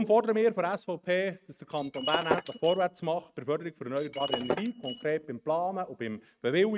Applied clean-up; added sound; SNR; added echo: neural mask model RNNoise.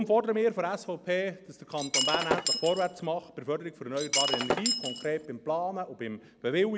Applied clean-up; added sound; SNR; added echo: none; Shatter; 0 dB; none.